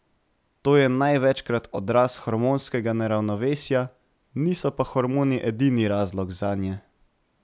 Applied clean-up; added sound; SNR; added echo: none; none; none; none.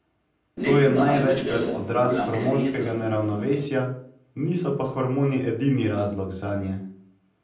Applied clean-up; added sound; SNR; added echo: none; Train; 3 dB; reverberation time 0.6 s.